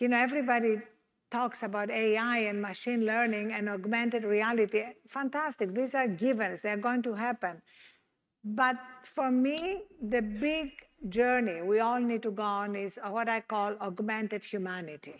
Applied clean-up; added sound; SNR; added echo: neural mask model RNNoise.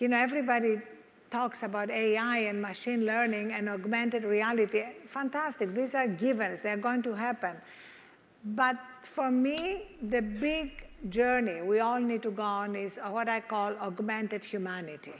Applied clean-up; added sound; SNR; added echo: none; Cutlery, silverware; 19 dB; none.